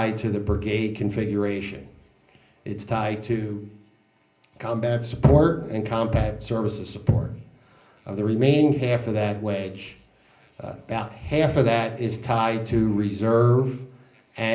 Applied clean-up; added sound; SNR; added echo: none; none; none; reverberation time 0.5 s.